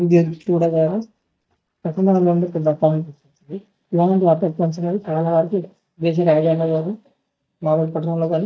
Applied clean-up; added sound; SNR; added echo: neural mask model DeepFilterNet 3.